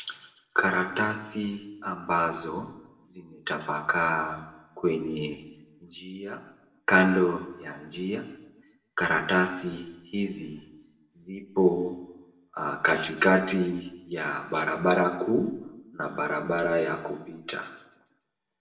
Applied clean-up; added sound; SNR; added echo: neural separator model SepFormer DNS4.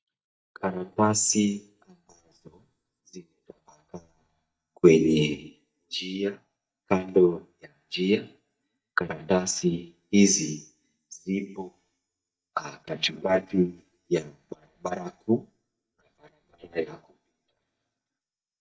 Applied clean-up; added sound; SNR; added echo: neural mask model DeepFilterNet 3.